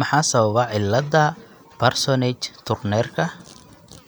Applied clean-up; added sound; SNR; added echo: none; none; none; none.